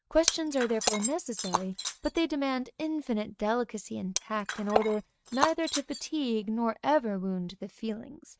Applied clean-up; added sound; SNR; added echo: neural mask model RNNoise.